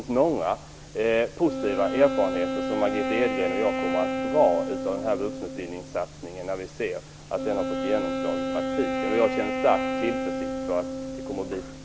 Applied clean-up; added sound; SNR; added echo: none; Wind instrument, woodwind instrument; 3 dB; none.